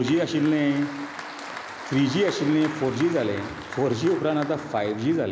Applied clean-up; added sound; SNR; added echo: none; Applause; 13 dB; none.